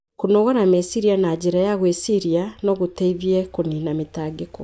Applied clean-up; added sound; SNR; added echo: none; none; none; none.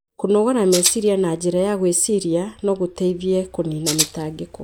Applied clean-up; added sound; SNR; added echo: none; Rattle (instrument); 3 dB; none.